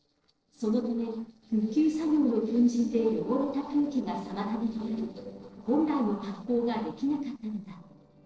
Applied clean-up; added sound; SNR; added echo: neural separator model SepFormer DNS4.